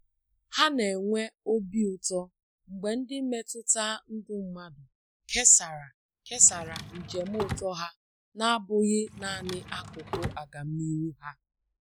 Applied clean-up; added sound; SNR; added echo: none; Drawer open or close; 10 dB; none.